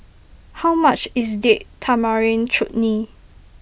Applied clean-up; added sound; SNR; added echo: none; none; none; none.